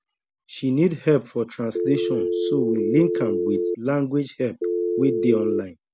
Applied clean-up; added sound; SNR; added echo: none; Telephone; -1 dB; none.